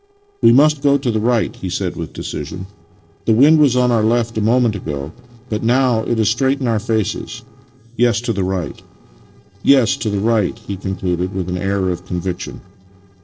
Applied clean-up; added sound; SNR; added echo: neural separator model SepFormer DNS4.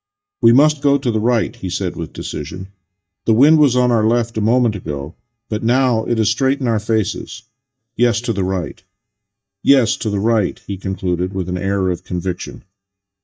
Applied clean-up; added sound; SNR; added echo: neural mask model DeepFilterNet 3.